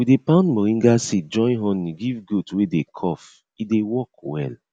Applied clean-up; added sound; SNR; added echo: none; none; none; none.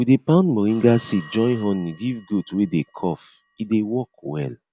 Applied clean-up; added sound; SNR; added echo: none; Telephone; 10 dB; none.